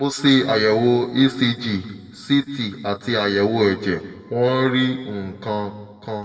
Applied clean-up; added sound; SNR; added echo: none; none; none; reverberation time 1.3 s.